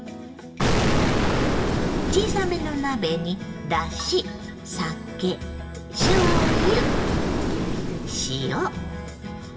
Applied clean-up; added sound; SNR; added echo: none; Explosion; -3 dB; reverberation time 1.9 s.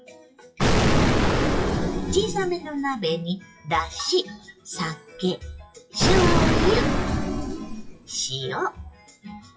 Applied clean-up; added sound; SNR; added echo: classical method WPE with log-MMSE.